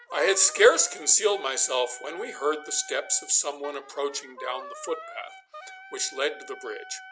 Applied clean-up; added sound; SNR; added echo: none; Wind instrument, woodwind instrument; 16 dB; none.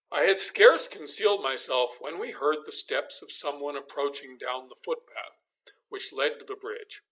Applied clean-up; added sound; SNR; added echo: neural mask model Resemble Enhance denoiser.